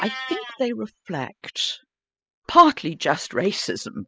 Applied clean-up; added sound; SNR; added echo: classical method spectral subtraction.